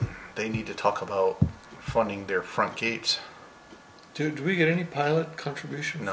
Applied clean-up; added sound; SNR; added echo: none; none; none; none.